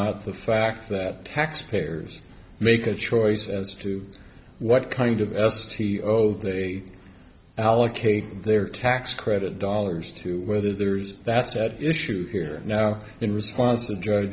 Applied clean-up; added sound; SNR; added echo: none; none; none; none.